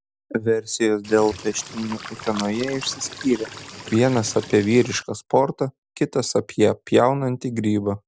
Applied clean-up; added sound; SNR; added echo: none; Cricket / Water; 15 dB; none.